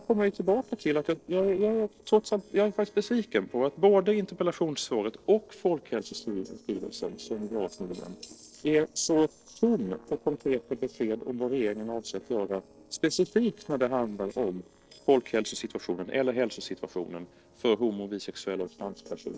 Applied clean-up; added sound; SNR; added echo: neural separator model SepFormer DNS4.